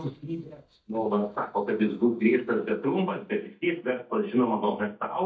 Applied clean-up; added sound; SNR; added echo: neural mask model DeepFilterNet 3.